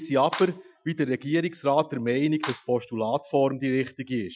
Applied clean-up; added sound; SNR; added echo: classical method Wiener filter.